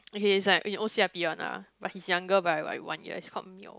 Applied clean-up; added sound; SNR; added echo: none; none; none; none.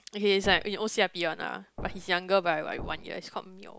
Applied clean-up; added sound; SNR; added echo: none; Thump, thud; 14 dB; none.